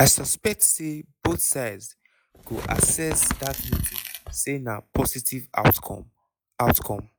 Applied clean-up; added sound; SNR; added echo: classical method log-MMSE.